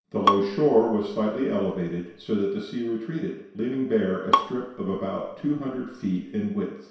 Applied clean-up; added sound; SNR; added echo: none; Bowed string instrument; 4 dB; reverberation time 0.7 s.